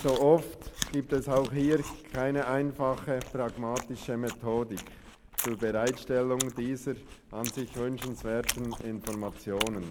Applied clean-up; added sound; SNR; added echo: none; Chewing, mastication; 11 dB; none.